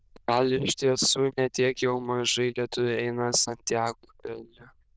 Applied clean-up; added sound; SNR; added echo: neural diffusion model UNIVERSE++.